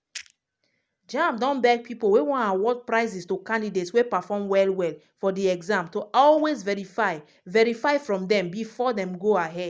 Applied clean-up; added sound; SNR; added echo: none; none; none; none.